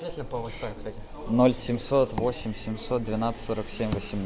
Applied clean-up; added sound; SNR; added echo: none; none; none; none.